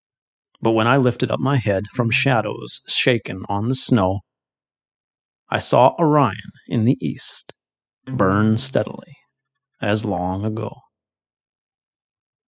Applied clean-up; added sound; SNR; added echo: classical method spectral subtraction.